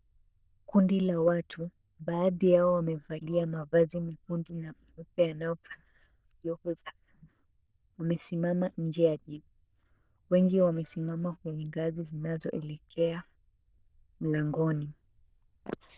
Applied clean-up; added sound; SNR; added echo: neural diffusion model UNIVERSE++.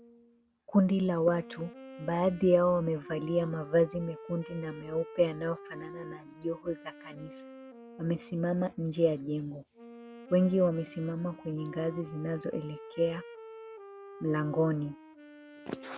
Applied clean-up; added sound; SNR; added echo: none; Wind instrument, woodwind instrument; 17 dB; none.